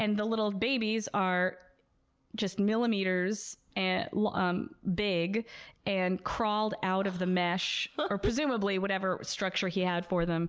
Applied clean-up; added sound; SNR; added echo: none; none; none; none.